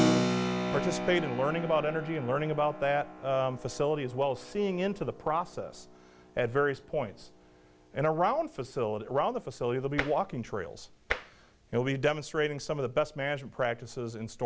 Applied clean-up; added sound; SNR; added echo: none; Tap + Keyboard (musical); 7 dB; none.